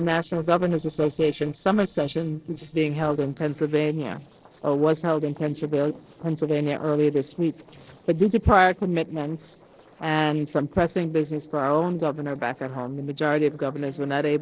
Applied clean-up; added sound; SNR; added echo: neural separator model SepFormer DNS4.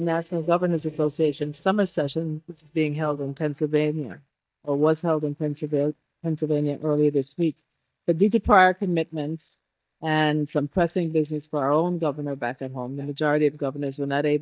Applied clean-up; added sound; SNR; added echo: neural mask model DeepFilterNet 3.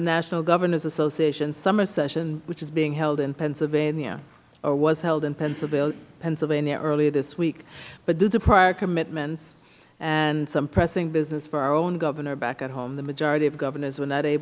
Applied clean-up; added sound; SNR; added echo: none; none; none; none.